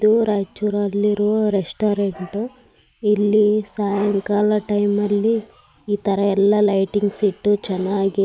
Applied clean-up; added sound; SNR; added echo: none; none; none; none.